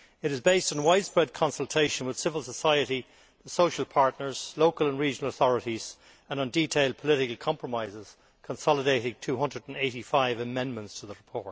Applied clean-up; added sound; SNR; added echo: none; Bird; 18 dB; none.